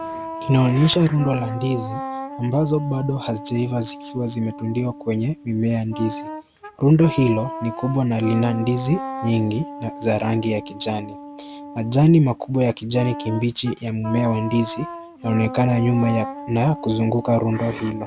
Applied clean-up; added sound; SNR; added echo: none; Wind instrument, woodwind instrument; 13 dB; none.